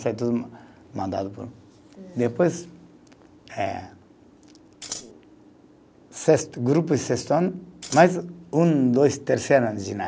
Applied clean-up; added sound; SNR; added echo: none; Scissors; 11 dB; none.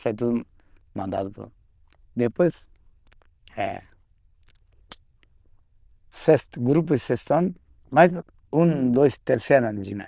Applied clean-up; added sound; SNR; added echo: neural diffusion model UNIVERSE++.